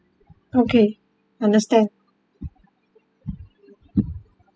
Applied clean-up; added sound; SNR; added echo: classical method spectral subtraction.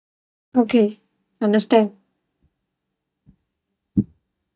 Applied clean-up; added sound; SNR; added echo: neural mask model DeepFilterNet 3.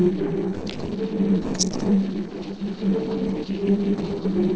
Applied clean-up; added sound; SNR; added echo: neural separator model SepFormer DNS4.